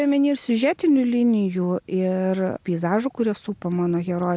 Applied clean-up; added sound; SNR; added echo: none; none; none; none.